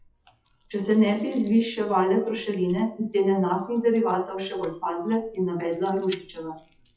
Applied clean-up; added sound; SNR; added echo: classical method WPE with log-MMSE.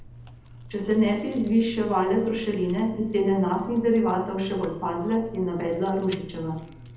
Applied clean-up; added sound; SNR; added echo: none; Chewing, mastication; 19 dB; reverberation time 1.0 s.